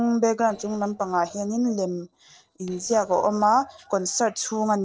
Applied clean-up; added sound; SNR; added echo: neural separator model SepFormer DNS4.